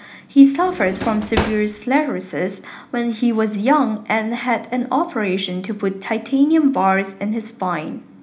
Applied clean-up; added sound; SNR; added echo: none; Drawer open or close; 7 dB; reverberation time 0.4 s.